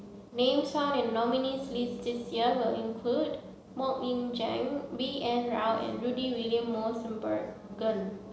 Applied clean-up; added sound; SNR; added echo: none; none; none; none.